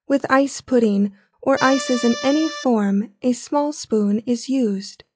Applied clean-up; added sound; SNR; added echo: classical method log-MMSE.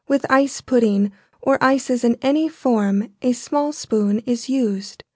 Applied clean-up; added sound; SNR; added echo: none; none; none; none.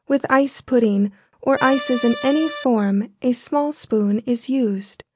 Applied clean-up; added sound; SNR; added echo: none; Accordion; 9 dB; none.